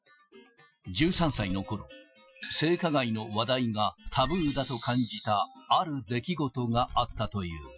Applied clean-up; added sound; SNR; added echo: classical method Wiener filter.